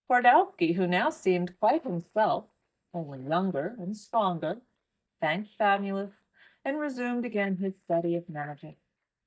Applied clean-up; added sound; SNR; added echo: neural mask model DeepFilterNet 3.